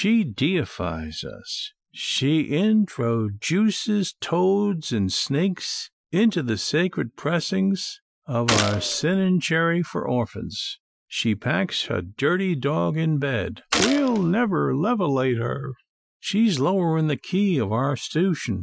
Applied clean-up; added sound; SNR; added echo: classical method Wiener filter.